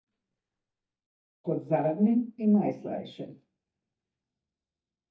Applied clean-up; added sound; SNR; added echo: neural mask model DeepFilterNet 3.